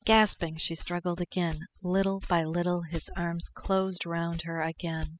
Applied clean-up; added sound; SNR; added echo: classical method spectral subtraction.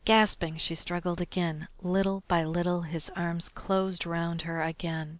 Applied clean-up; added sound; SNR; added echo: none; none; none; none.